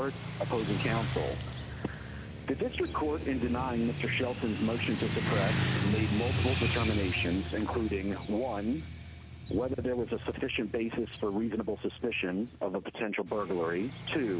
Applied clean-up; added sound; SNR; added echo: none; Motorcycle / Traffic noise, roadway noise; 3 dB; none.